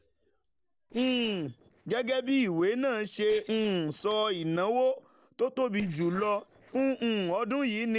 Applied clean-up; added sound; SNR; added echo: neural separator model SepFormer DNS4.